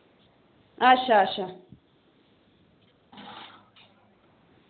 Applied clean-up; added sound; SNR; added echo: none; none; none; none.